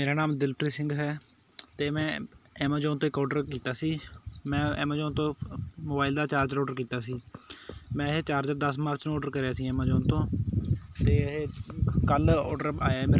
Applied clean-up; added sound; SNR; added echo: none; none; none; none.